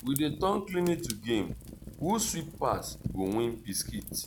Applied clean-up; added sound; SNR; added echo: none; Fire; 10 dB; none.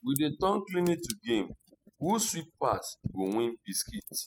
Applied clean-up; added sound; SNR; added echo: classical method spectral subtraction.